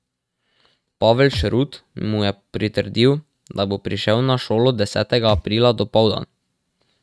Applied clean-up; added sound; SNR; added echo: neural mask model RNNoise.